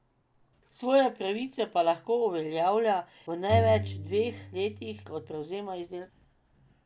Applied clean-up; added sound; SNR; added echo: none; Bowed string instrument; 7 dB; none.